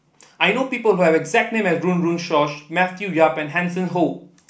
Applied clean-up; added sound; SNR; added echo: none; none; none; none.